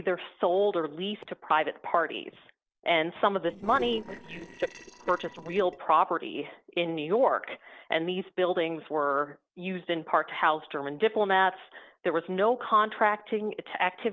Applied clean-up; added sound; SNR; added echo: neural separator model SepFormer DNS4.